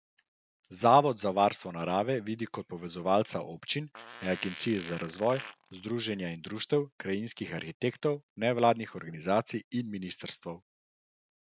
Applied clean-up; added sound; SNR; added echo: none; Fart; 17 dB; none.